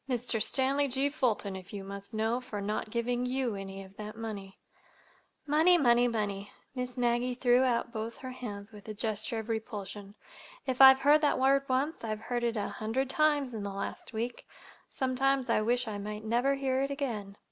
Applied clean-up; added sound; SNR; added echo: none; none; none; none.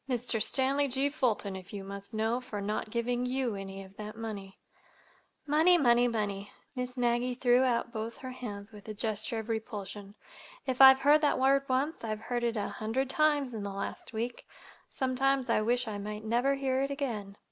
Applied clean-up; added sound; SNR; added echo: neural mask model Resemble Enhance denoiser.